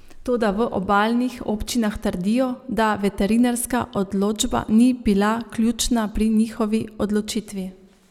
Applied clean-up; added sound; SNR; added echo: none; none; none; none.